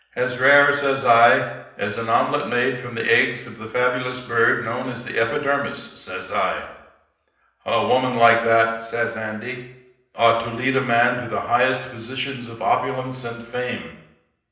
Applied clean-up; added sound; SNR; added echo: none; none; none; reverberation time 0.8 s.